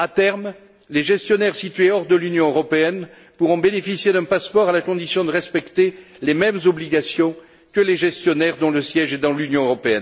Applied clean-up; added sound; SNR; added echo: none; none; none; none.